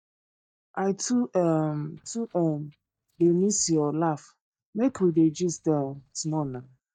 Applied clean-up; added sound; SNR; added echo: neural mask model DeepFilterNet 3.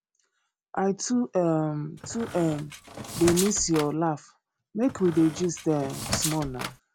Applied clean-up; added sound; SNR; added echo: none; Squeak; 8 dB; none.